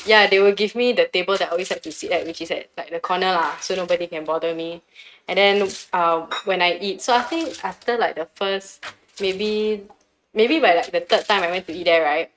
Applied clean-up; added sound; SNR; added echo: neural mask model RNNoise.